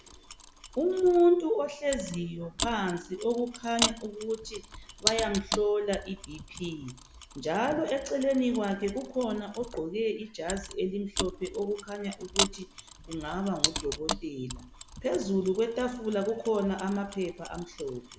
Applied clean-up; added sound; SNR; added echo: none; Mechanisms; 8 dB; none.